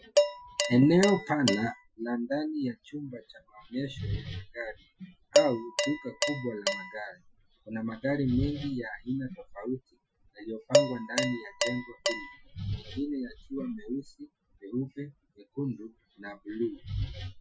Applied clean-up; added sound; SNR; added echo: classical method Wiener filter.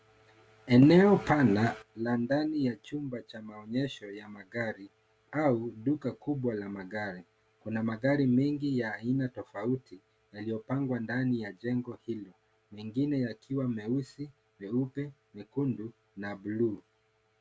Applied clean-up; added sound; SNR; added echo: none; none; none; none.